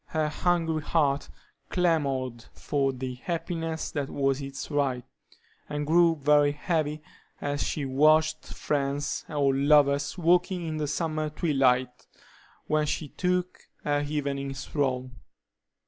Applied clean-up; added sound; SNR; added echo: none; none; none; none.